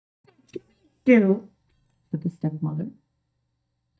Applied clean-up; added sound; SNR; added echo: neural mask model DeepFilterNet 3.